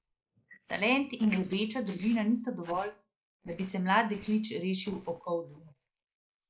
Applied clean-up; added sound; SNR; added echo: neural mask model Resemble Enhance denoiser.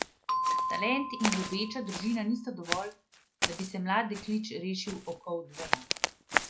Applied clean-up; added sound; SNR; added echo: none; Bell + Walk, footsteps; 1 dB; none.